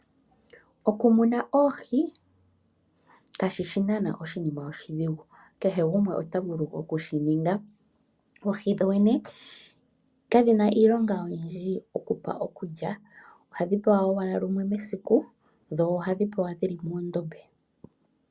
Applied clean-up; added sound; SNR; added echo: none; none; none; none.